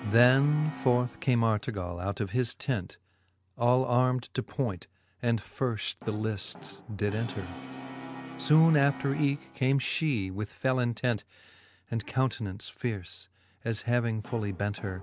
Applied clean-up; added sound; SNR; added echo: none; Brass instrument; 18 dB; none.